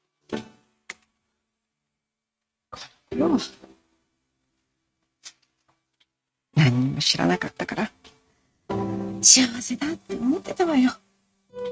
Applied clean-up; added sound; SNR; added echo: neural mask model RNNoise.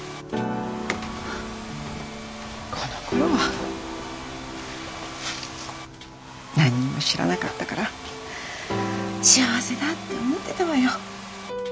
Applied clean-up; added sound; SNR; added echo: none; Domestic sounds, home sounds; 14 dB; none.